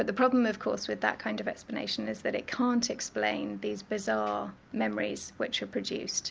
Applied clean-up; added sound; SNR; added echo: none; none; none; none.